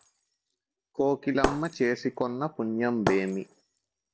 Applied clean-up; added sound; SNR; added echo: none; Shatter; 7 dB; none.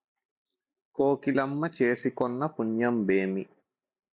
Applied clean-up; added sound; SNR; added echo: none; none; none; none.